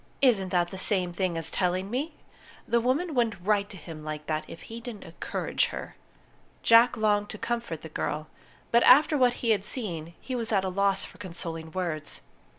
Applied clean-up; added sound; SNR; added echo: none; none; none; none.